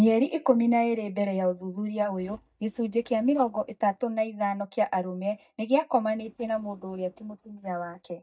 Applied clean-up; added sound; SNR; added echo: neural mask model DeepFilterNet 3.